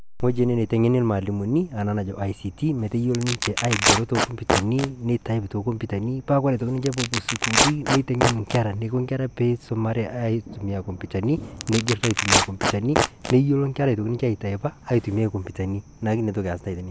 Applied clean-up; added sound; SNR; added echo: none; Tearing; 2 dB; none.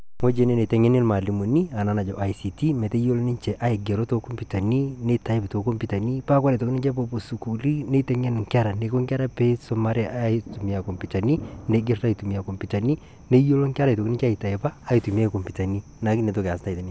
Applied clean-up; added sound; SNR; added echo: none; none; none; none.